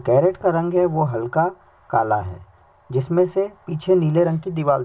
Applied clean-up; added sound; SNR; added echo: none; none; none; none.